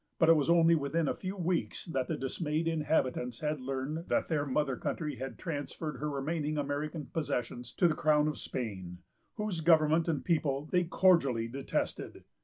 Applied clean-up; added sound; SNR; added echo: none; none; none; none.